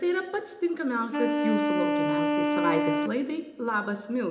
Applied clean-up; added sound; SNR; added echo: none; Wind instrument, woodwind instrument; -1 dB; reverberation time 0.6 s.